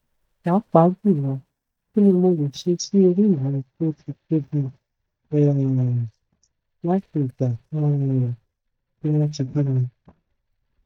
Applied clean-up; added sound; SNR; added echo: neural mask model DeepFilterNet 3.